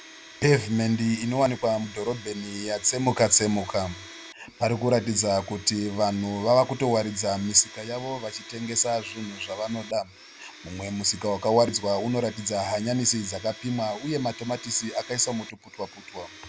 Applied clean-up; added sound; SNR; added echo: none; Domestic sounds, home sounds; 18 dB; none.